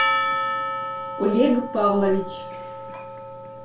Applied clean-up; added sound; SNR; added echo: none; Percussion; 3 dB; reverberation time 0.3 s.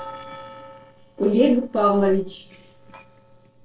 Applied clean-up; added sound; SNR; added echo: neural separator model SepFormer DNS4.